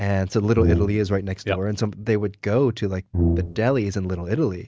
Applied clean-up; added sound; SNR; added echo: none; Brass instrument; 1 dB; none.